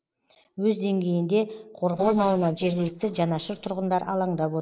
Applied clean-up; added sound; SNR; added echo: neural mask model Resemble Enhance denoiser.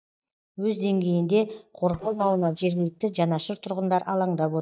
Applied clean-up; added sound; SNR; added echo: neural mask model DeepFilterNet 3.